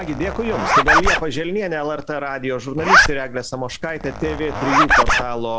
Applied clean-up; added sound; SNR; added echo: none; Zipper (clothing); -4 dB; none.